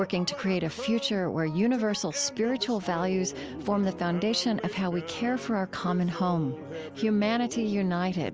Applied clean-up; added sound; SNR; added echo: none; none; none; none.